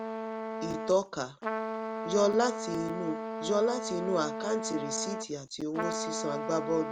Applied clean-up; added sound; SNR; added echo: none; Trumpet; 4 dB; none.